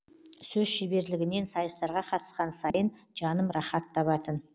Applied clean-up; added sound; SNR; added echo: none; none; none; none.